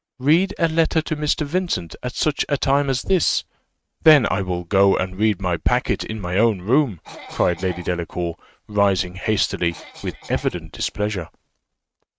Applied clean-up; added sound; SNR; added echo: neural mask model RNNoise.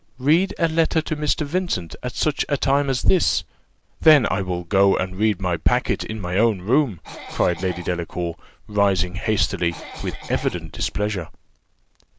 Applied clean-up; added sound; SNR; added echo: none; Cough; 16 dB; none.